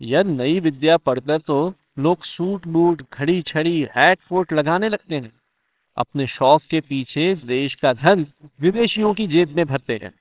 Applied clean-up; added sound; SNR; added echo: neural separator model SepFormer WHAMR!.